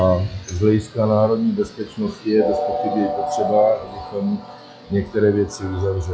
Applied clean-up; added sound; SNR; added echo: classical method log-MMSE.